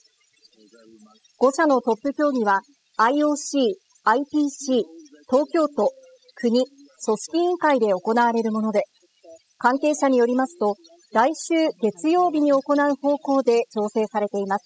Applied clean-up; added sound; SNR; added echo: classical method spectral subtraction.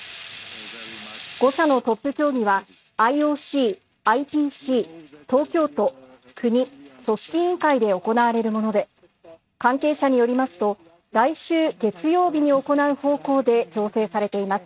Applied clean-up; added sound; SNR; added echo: neural mask model RNNoise.